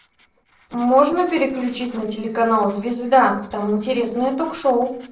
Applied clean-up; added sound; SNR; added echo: neural separator model SepFormer DNS4.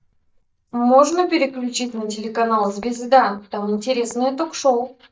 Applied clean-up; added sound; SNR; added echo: neural mask model DeepFilterNet 3.